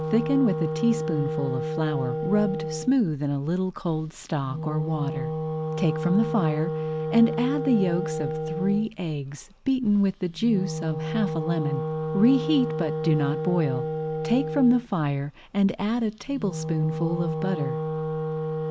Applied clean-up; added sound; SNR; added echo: none; Wind instrument, woodwind instrument; 4 dB; none.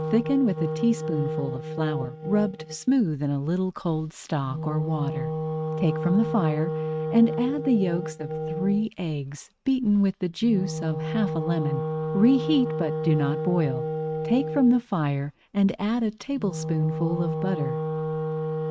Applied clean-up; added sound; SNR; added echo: neural mask model RNNoise.